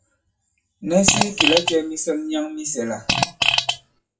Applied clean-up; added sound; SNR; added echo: classical method WPE with log-MMSE.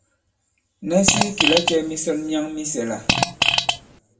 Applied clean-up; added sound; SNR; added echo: none; Fart; -3 dB; reverberation time 1.6 s.